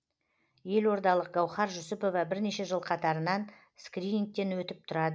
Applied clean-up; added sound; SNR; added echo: none; none; none; none.